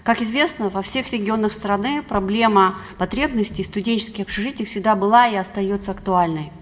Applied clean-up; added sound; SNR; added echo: none; none; none; reverberation time 0.3 s.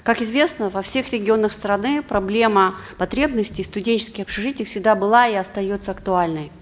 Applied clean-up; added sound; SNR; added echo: none; none; none; none.